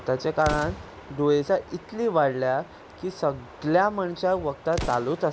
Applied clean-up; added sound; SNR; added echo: none; Explosion; 15 dB; none.